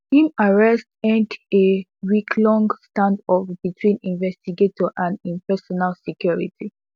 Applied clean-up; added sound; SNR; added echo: none; none; none; none.